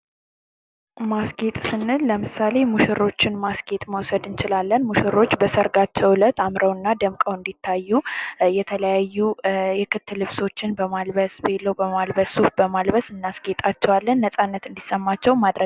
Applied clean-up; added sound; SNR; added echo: none; Thump, thud; 11 dB; none.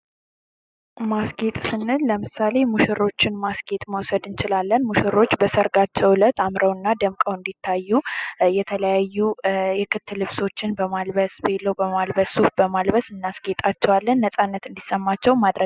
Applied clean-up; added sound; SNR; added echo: classical method spectral subtraction.